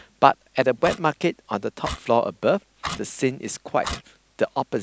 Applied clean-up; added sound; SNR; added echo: none; Clock; 14 dB; none.